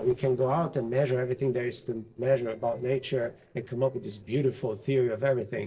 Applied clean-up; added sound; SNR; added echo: neural separator model SepFormer DNS4.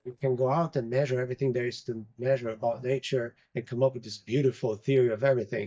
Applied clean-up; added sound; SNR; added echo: neural mask model DeepFilterNet 3.